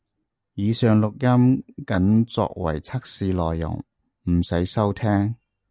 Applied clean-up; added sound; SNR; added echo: none; none; none; none.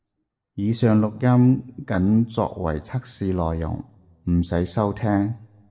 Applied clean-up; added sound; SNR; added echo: none; none; none; reverberation time 0.6 s.